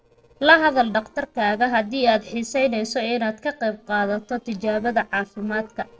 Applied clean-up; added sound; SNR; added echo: neural separator model SepFormer DNS4.